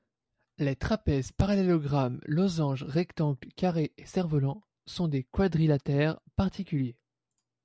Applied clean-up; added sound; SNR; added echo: none; none; none; none.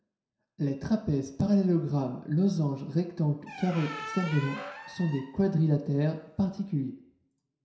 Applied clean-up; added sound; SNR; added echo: none; Squeak; 13 dB; reverberation time 0.6 s.